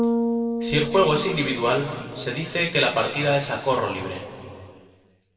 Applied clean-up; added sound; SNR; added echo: none; Bass guitar; 6 dB; reverberation time 2.3 s.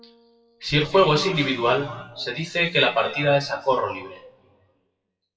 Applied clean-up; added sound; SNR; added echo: classical method WPE with log-MMSE.